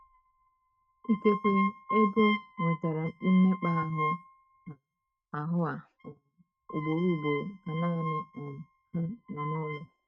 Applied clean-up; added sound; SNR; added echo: neural mask model RNNoise.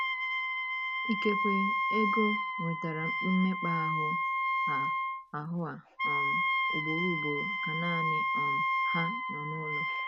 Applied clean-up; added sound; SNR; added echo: none; Wind instrument, woodwind instrument; -4 dB; none.